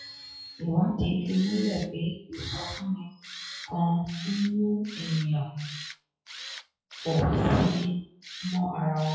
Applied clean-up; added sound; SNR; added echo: classical method WPE with log-MMSE.